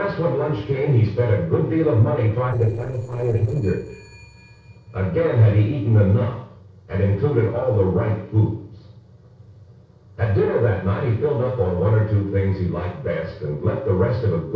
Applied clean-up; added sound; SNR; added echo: neural separator model SepFormer DNS4.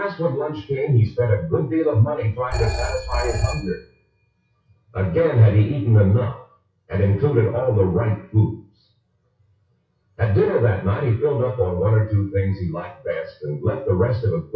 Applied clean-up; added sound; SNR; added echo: classical method WPE with log-MMSE.